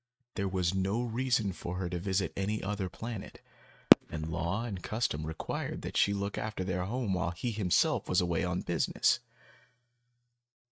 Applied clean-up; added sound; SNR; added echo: neural mask model RNNoise.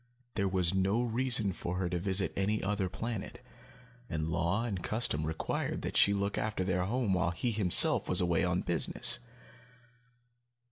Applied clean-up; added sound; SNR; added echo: none; none; none; none.